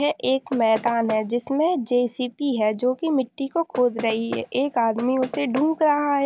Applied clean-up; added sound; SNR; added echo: none; Knock; 14 dB; none.